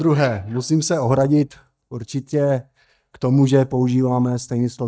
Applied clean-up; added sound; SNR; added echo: neural mask model DeepFilterNet 3.